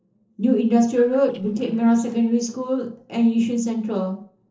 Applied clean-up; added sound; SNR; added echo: neural separator model SepFormer DNS4.